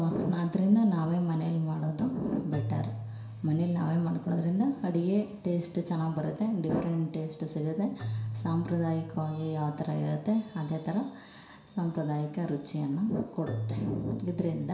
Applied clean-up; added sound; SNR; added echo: none; Keyboard (musical); 13 dB; reverberation time 0.7 s.